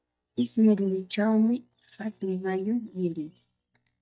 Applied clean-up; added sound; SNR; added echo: neural mask model DeepFilterNet 3.